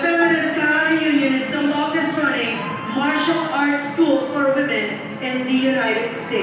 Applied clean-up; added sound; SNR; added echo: none; Bowed string instrument; 19 dB; reverberation time 0.9 s.